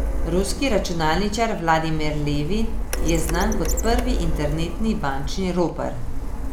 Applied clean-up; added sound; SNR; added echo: none; Printer; 0 dB; none.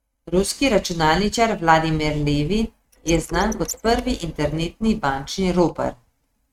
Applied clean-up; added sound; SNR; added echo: neural mask model RNNoise.